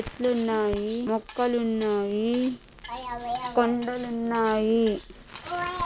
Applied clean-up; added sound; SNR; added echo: none; Cutlery, silverware + Crackle; 16 dB; none.